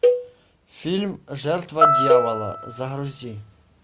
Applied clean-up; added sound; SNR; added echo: none; Piano + Cowbell; -5 dB; none.